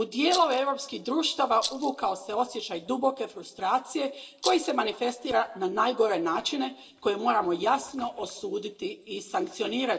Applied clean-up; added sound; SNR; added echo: none; Rattle; 8 dB; reverberation time 0.8 s.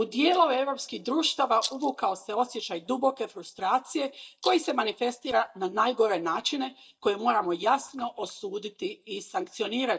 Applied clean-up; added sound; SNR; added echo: neural mask model DeepFilterNet 3.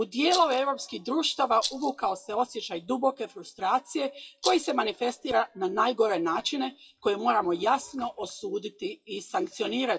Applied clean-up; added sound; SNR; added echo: classical method WPE with log-MMSE.